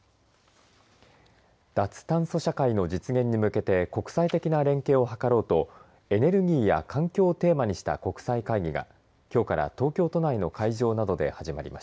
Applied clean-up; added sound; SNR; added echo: none; none; none; none.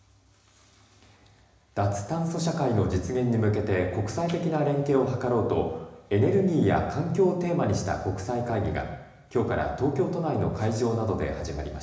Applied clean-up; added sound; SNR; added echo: none; none; none; reverberation time 1.0 s.